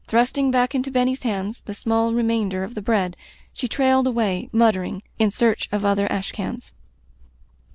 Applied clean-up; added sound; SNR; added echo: none; none; none; none.